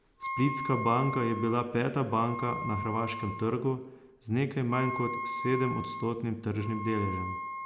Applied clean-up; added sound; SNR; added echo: none; Wind instrument, woodwind instrument; 7 dB; none.